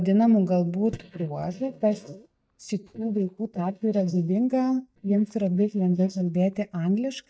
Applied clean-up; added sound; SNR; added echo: neural mask model DeepFilterNet 3.